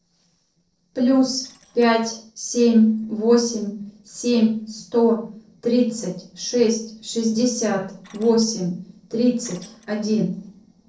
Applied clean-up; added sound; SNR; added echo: neural separator model SepFormer DNS4.